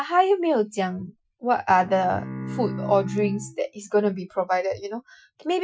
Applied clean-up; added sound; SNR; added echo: classical method Wiener filter.